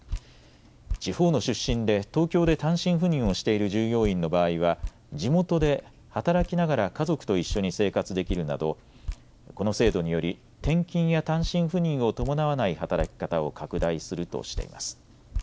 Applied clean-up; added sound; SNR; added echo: none; Drip; 12 dB; none.